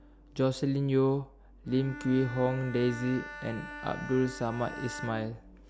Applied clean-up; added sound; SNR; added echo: none; Bowed string instrument; 14 dB; none.